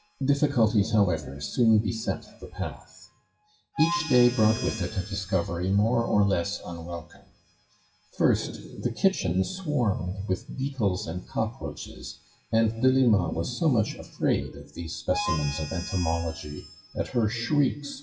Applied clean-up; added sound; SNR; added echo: classical method WPE with log-MMSE.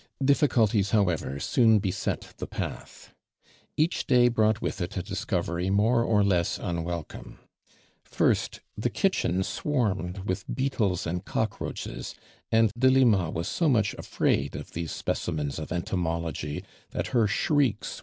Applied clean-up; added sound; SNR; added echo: none; none; none; none.